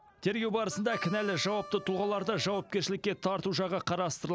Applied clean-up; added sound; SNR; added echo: none; Harmonica; 14 dB; none.